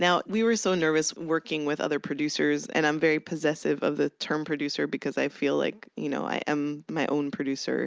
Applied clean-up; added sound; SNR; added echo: none; none; none; none.